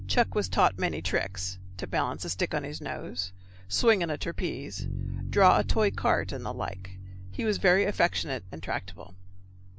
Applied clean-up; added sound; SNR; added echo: none; Bass guitar; 10 dB; none.